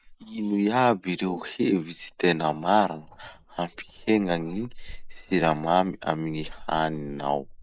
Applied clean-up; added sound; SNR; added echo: neural mask model Resemble Enhance denoiser.